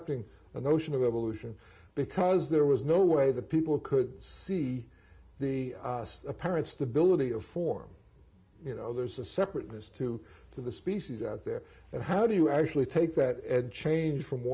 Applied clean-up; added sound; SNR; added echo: none; none; none; none.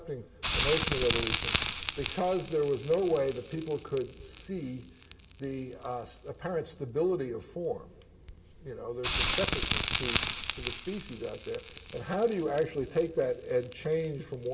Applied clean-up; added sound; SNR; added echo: none; Crackle; 0 dB; reverberation time 2.2 s.